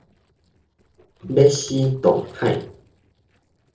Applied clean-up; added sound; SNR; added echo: neural separator model SepFormer DNS4.